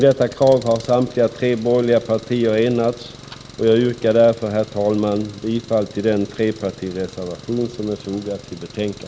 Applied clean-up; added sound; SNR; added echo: none; Engine; 19 dB; none.